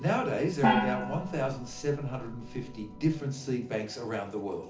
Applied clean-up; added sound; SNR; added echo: none; Gong; 1 dB; reverberation time 0.4 s.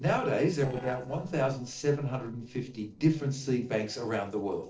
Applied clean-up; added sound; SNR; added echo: neural separator model SepFormer DNS4.